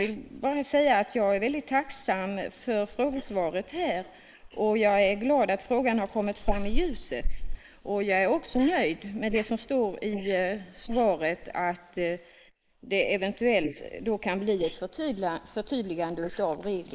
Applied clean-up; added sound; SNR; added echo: neural mask model Resemble Enhance denoiser.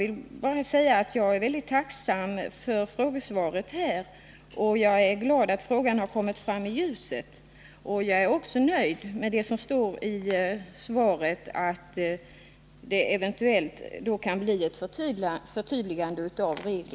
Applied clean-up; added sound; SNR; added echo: none; none; none; none.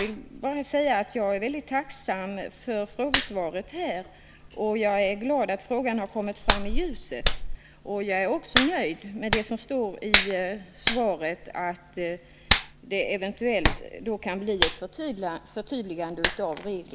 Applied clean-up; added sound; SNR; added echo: none; Hands; 3 dB; none.